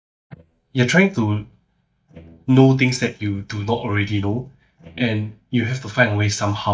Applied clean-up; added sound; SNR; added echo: neural mask model DeepFilterNet 3.